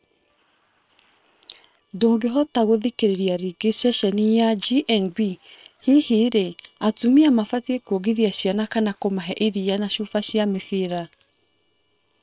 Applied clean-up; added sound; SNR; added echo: neural separator model SepFormer WHAM!.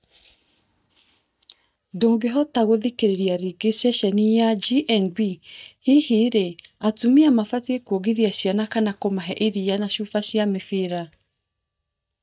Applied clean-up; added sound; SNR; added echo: neural mask model DeepFilterNet 3.